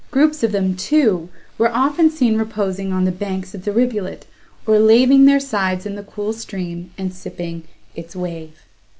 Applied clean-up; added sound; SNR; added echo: none; none; none; none.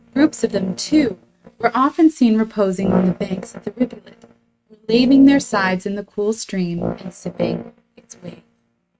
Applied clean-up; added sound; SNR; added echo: neural mask model RNNoise.